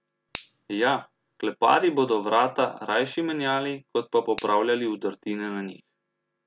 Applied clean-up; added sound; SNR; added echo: none; Finger snapping; 13 dB; none.